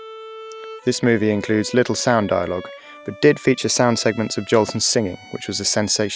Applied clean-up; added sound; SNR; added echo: none; Bowed string instrument; 19 dB; none.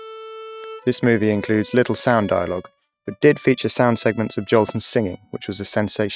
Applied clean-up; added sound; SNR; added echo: neural mask model RNNoise.